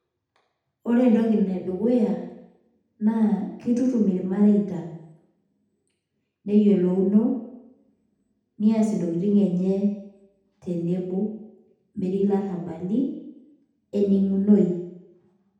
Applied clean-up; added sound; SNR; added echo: none; none; none; reverberation time 0.8 s.